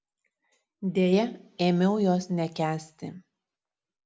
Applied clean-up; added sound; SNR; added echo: none; none; none; none.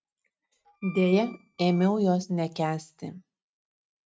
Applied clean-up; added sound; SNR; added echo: neural mask model RNNoise.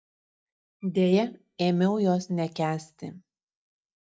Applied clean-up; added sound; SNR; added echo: neural mask model DeepFilterNet 3.